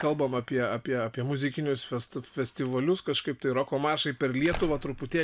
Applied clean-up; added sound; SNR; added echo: none; Slam; 16 dB; none.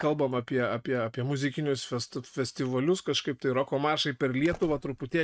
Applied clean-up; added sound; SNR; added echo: neural mask model RNNoise.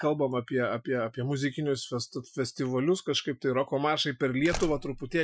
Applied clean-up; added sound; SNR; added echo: classical method Wiener filter.